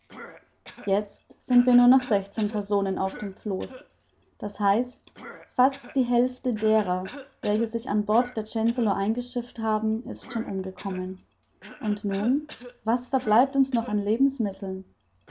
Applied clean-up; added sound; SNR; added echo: none; Cough; 19 dB; none.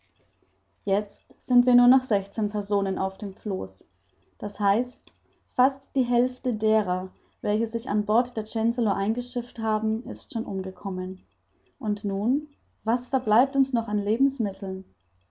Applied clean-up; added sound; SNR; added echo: none; none; none; none.